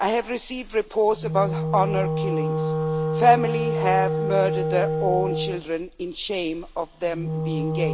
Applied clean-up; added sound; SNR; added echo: none; Wind instrument, woodwind instrument; 2 dB; none.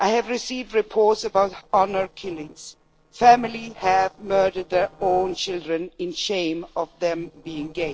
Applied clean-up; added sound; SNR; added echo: neural separator model SepFormer DNS4.